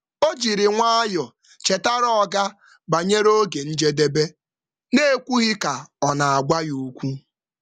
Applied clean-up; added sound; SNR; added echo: none; none; none; none.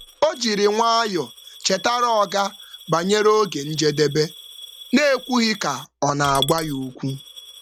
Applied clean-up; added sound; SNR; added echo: none; Coin (dropping) / Glass; 17 dB; none.